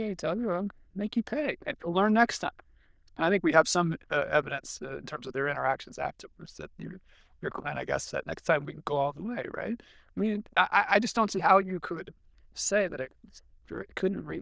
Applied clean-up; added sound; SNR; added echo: neural diffusion model UNIVERSE++.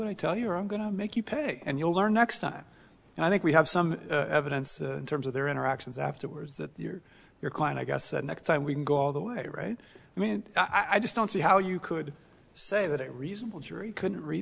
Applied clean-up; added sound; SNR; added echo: none; none; none; none.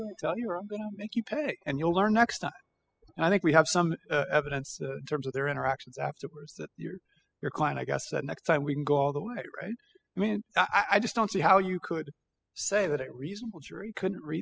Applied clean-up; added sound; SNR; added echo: classical method spectral subtraction.